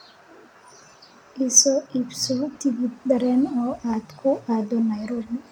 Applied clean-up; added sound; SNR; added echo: none; none; none; none.